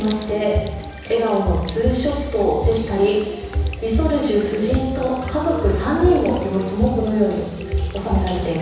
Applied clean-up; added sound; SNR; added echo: none; Sink (filling or washing) / Water tap, faucet; 17 dB; reverberation time 1.1 s.